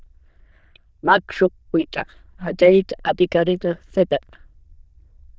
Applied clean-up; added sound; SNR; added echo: neural diffusion model UNIVERSE++.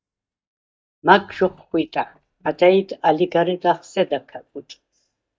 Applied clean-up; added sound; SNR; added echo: neural mask model DeepFilterNet 3.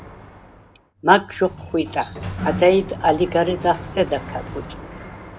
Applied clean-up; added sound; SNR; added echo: none; Sliding door; 11 dB; none.